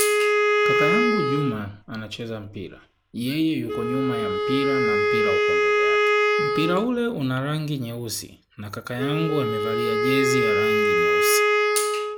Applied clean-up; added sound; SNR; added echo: none; Wind instrument, woodwind instrument; -5 dB; none.